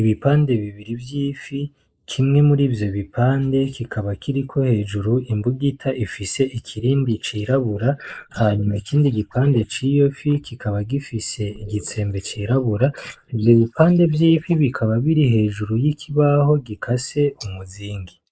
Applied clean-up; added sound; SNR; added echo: neural mask model Resemble Enhance denoiser.